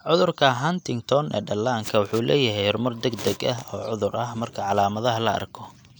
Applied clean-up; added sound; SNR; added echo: none; none; none; none.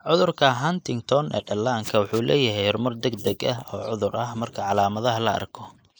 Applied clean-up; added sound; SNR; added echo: neural mask model Resemble Enhance denoiser.